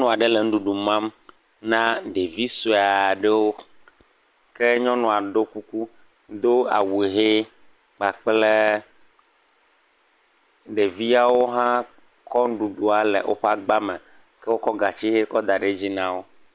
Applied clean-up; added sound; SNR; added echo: none; none; none; none.